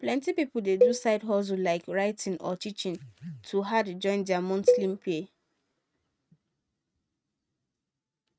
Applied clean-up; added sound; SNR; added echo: neural mask model RNNoise.